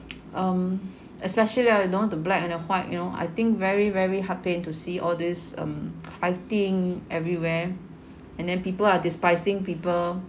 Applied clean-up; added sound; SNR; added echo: none; none; none; none.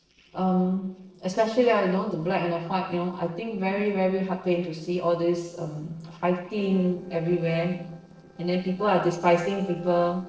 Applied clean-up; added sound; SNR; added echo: neural separator model SepFormer DNS4.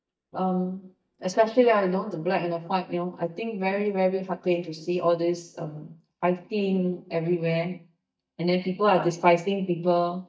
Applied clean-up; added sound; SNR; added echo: neural mask model DeepFilterNet 3.